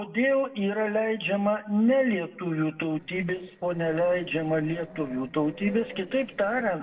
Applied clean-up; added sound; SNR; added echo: neural separator model SepFormer DNS4.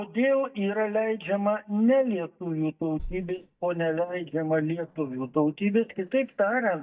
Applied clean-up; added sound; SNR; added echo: neural mask model DeepFilterNet 3.